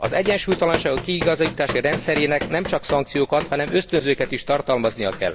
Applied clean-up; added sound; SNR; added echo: none; Run; 10 dB; none.